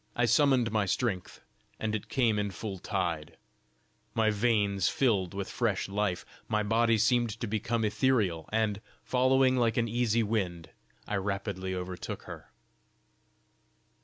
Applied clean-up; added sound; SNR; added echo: none; none; none; none.